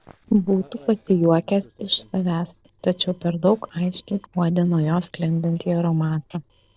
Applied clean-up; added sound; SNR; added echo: neural separator model SepFormer DNS4.